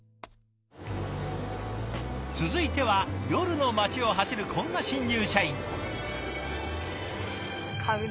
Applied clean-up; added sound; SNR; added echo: none; none; none; none.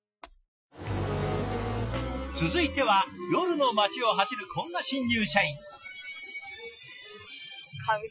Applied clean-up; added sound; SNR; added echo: classical method Wiener filter.